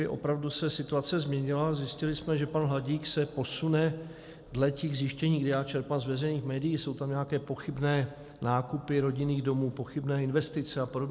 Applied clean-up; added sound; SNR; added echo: none; none; none; none.